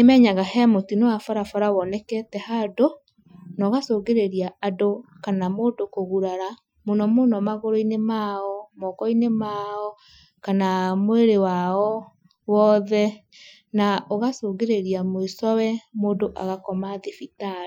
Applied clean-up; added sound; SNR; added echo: classical method Wiener filter.